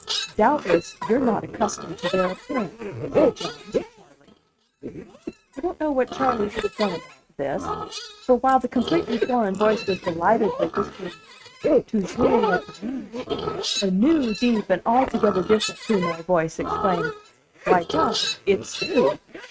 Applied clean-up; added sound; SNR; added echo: neural mask model RNNoise.